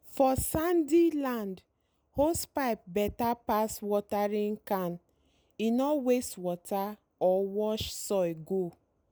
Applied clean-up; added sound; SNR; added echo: none; none; none; none.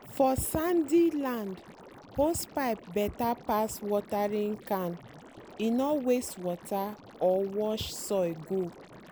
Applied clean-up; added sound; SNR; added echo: none; Liquid; 19 dB; none.